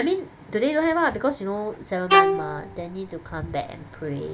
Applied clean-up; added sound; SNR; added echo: none; Bowed string instrument; -2 dB; none.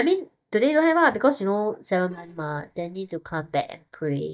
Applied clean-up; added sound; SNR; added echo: neural mask model DeepFilterNet 3.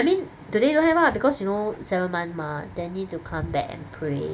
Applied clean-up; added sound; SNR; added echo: none; none; none; none.